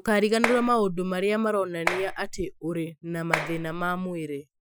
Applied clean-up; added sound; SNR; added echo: classical method Wiener filter.